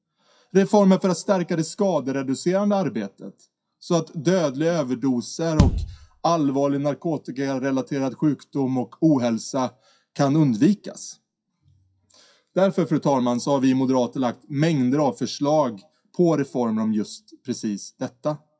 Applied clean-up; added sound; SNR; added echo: classical method WPE with log-MMSE.